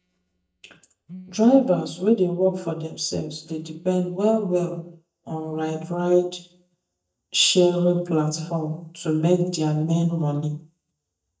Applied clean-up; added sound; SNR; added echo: neural mask model DeepFilterNet 3.